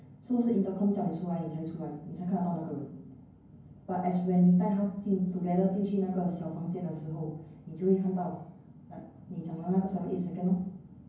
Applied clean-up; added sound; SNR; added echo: none; none; none; reverberation time 0.9 s.